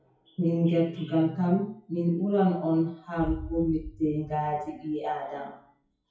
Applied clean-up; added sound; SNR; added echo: classical method WPE with log-MMSE.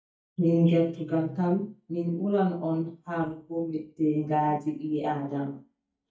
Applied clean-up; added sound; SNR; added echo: neural mask model DeepFilterNet 3.